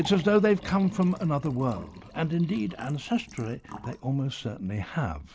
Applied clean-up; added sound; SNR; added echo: none; Liquid; 18 dB; none.